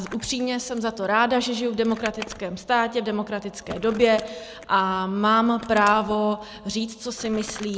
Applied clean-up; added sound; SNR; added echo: none; Crumpling, crinkling; 19 dB; none.